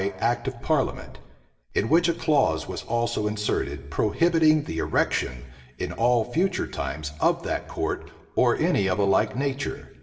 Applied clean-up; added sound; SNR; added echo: none; none; none; reverberation time 0.9 s.